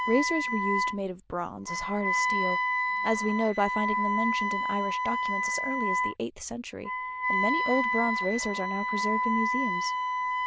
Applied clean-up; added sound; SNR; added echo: neural diffusion model UNIVERSE++.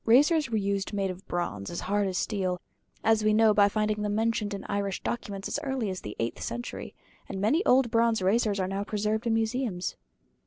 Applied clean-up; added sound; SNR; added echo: none; none; none; none.